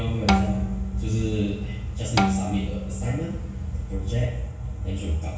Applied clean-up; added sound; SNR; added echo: none; Bowed string instrument; 2 dB; reverberation time 0.6 s.